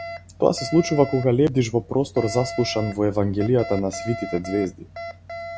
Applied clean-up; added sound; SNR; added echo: none; Alarm; 13 dB; none.